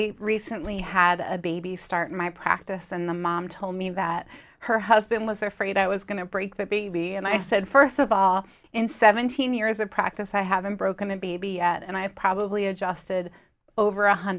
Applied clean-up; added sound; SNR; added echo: none; none; none; none.